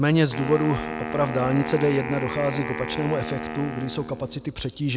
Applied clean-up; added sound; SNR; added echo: none; Wind instrument, woodwind instrument; 8 dB; none.